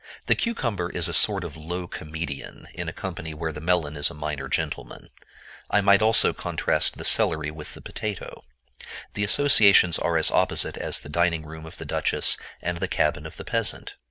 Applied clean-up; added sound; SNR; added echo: none; none; none; none.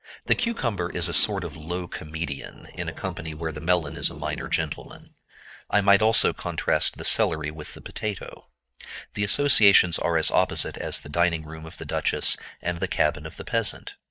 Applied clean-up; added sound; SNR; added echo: neural mask model DeepFilterNet 3.